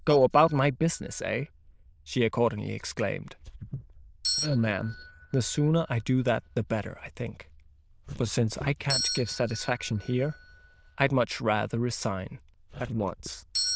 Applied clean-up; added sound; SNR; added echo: neural diffusion model UNIVERSE++.